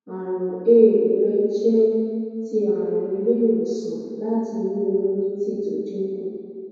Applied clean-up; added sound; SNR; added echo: none; none; none; reverberation time 2.2 s.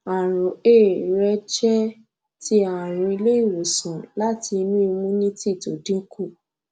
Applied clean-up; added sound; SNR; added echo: none; none; none; none.